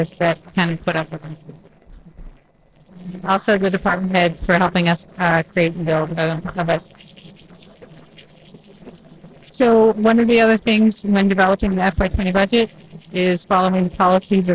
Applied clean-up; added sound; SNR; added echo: neural separator model SepFormer DNS4.